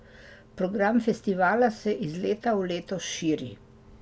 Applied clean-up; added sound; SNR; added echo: none; none; none; none.